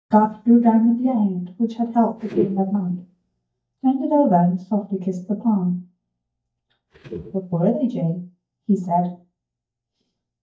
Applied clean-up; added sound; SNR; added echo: neural mask model DeepFilterNet 3.